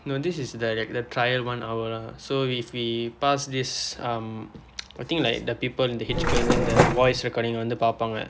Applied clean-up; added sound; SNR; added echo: none; Mechanisms; -5 dB; none.